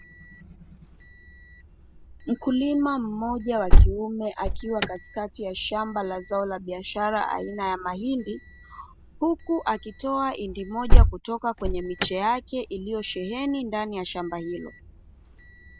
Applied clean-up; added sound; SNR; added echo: none; Alarm; -4 dB; none.